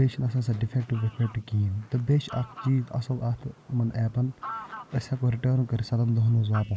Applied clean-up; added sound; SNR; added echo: neural mask model Resemble Enhance denoiser.